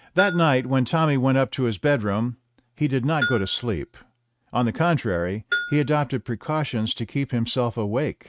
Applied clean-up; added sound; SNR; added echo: neural mask model RNNoise.